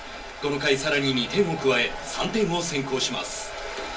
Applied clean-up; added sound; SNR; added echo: none; Bird; 19 dB; reverberation time 0.3 s.